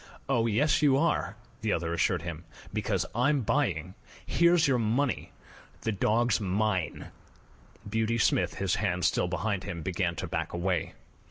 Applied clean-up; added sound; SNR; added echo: none; none; none; none.